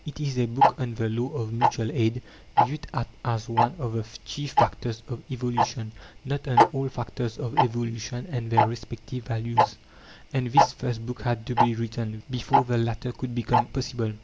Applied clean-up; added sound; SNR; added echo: none; Tick-tock; -1 dB; none.